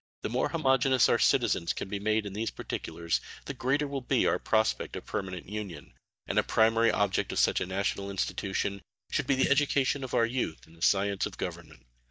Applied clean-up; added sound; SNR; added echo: neural mask model DeepFilterNet 3.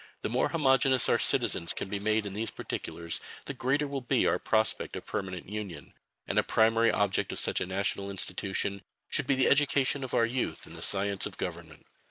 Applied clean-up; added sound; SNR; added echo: neural mask model Resemble Enhance denoiser.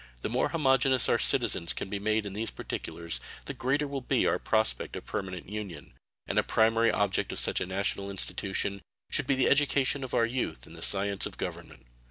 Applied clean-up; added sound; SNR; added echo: none; none; none; none.